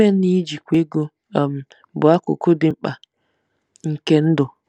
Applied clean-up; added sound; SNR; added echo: none; none; none; none.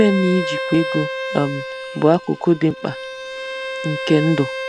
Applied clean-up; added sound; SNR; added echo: none; Bowed string instrument; 7 dB; none.